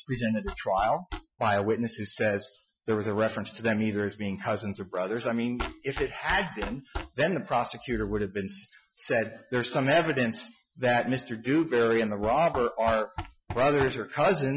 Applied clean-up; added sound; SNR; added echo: classical method Wiener filter.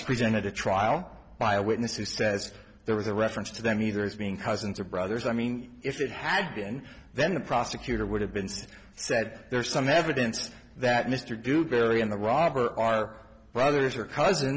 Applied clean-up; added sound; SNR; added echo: none; none; none; none.